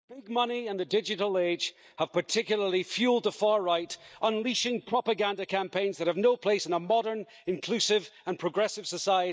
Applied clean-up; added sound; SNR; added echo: neural mask model DeepFilterNet 3.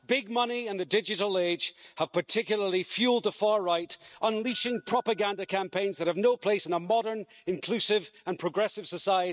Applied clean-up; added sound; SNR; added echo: neural mask model RNNoise.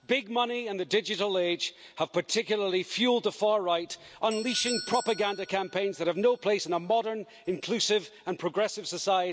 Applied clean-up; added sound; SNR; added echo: none; Doorbell; 18 dB; none.